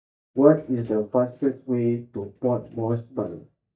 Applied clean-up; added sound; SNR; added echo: neural mask model DeepFilterNet 3.